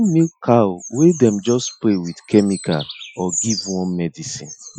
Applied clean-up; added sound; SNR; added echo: classical method Wiener filter.